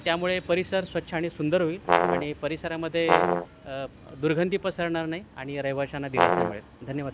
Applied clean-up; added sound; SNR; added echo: none; Brass instrument; -3 dB; none.